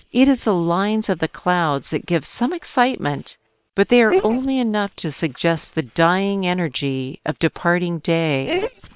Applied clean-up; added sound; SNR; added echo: neural separator model SepFormer WHAM!.